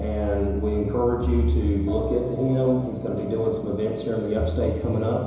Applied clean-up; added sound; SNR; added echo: none; none; none; reverberation time 1.0 s.